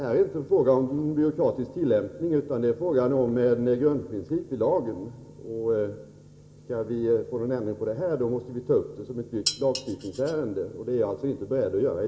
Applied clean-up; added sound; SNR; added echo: none; Dishes, pots, and pans; 9 dB; reverberation time 1.7 s.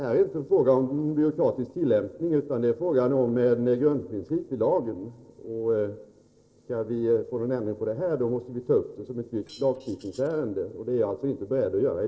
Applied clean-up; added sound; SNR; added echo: neural separator model SepFormer DNS4.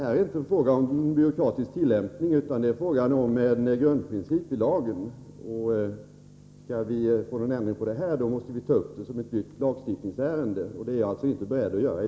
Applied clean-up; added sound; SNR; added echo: none; none; none; none.